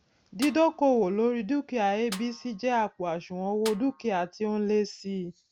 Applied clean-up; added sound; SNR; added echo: none; Snare drum; 20 dB; none.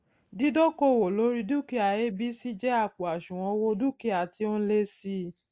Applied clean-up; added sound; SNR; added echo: neural mask model Resemble Enhance denoiser.